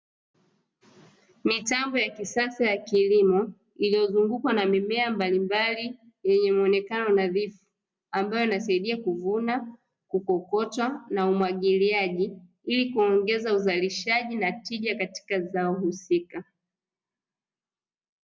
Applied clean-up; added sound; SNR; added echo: none; none; none; none.